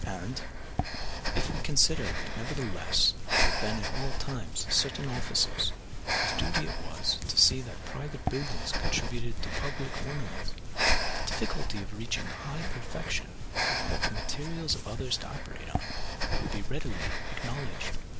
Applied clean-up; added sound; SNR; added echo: none; Breathing; -4 dB; none.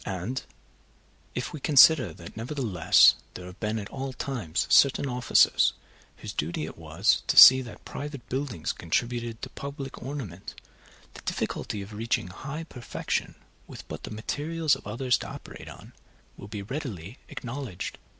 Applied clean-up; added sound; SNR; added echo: none; none; none; none.